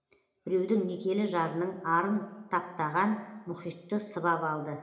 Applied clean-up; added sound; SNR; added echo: none; none; none; reverberation time 0.8 s.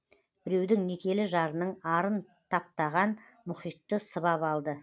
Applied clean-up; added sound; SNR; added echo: none; none; none; none.